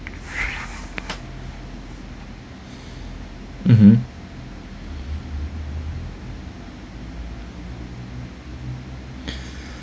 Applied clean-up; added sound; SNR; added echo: none; none; none; none.